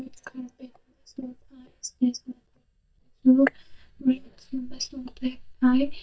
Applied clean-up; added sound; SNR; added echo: neural mask model DeepFilterNet 3.